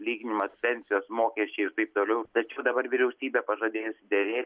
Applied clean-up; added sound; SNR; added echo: none; none; none; none.